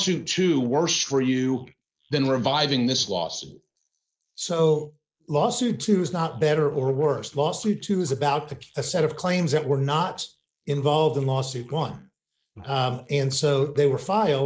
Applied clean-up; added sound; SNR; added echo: neural mask model Resemble Enhance denoiser.